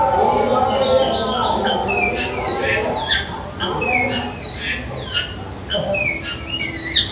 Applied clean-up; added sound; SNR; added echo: none; Bird; 1 dB; reverberation time 0.8 s.